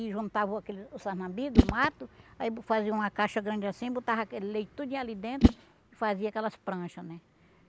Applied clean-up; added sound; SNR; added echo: none; Whoosh, swoosh, swish; -2 dB; none.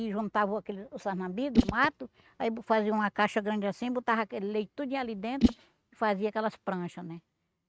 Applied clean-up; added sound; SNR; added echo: neural mask model RNNoise.